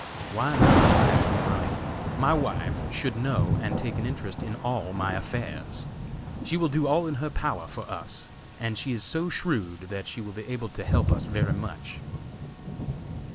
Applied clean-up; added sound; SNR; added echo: none; Thunder / Rain; -2 dB; none.